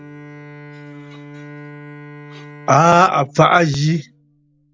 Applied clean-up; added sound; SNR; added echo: none; Bowed string instrument; 19 dB; none.